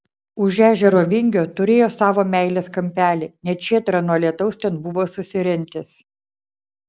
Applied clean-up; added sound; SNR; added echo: none; none; none; none.